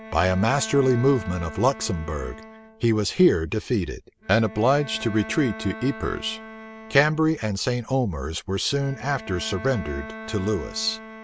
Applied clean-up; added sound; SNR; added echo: none; Bowed string instrument; 15 dB; none.